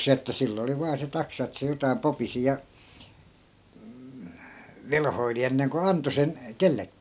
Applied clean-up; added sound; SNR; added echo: none; none; none; none.